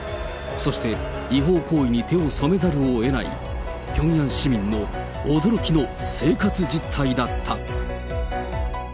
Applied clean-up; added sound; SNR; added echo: none; none; none; none.